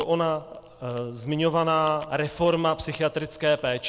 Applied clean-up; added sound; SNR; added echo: none; Chewing, mastication; 18 dB; none.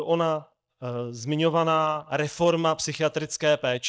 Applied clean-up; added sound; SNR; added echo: neural mask model DeepFilterNet 3.